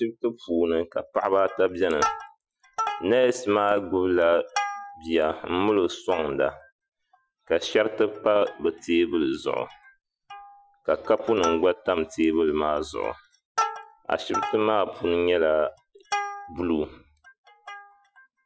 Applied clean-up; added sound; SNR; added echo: classical method Wiener filter.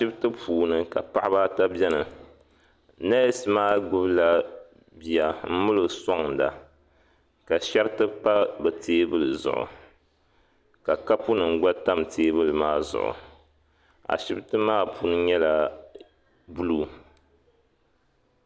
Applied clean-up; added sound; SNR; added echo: none; none; none; none.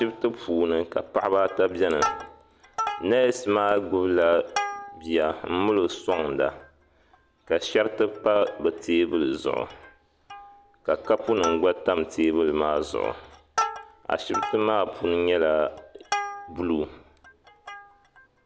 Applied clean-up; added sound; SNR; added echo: none; Plucked string instrument; 11 dB; none.